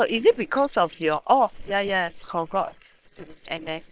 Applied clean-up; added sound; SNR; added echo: neural separator model SepFormer WHAM!.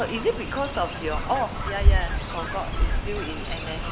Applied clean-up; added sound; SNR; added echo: none; Fowl; -4 dB; none.